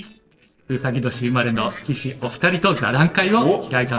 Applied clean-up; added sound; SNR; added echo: neural separator model SepFormer DNS4.